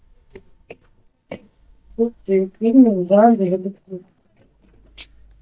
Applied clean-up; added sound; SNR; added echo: neural mask model DeepFilterNet 3.